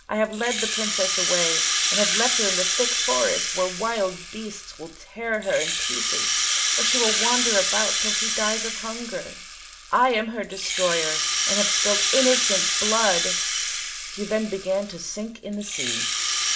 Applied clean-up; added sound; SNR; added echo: none; Rattle (instrument); -2 dB; reverberation time 0.4 s.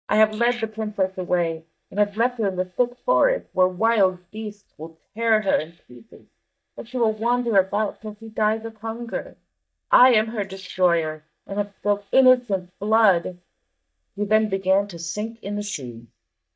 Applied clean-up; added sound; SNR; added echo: neural mask model DeepFilterNet 3.